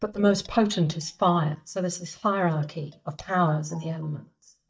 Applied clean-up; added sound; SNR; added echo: neural mask model DeepFilterNet 3.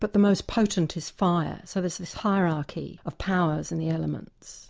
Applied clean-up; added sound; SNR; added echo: none; none; none; none.